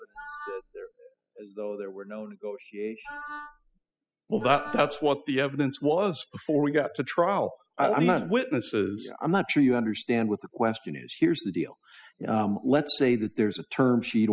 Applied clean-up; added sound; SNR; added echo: classical method spectral subtraction.